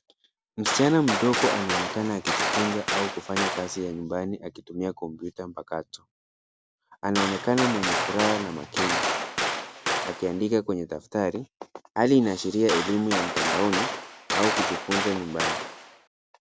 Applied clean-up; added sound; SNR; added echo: none; Gunshot, gunfire; 1 dB; none.